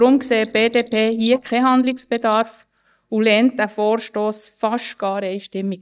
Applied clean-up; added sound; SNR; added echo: neural mask model DeepFilterNet 3.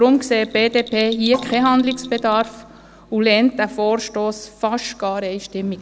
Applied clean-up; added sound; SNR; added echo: none; Bell + Percussion; 18 dB; none.